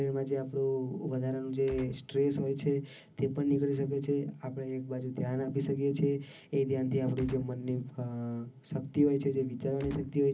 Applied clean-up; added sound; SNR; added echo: none; Gunshot, gunfire; 13 dB; reverberation time 0.4 s.